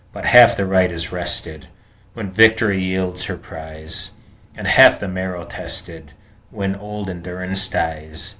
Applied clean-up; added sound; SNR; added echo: none; none; none; none.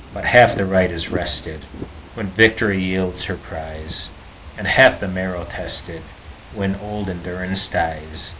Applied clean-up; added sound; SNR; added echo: none; Fireworks / Ocean; 15 dB; none.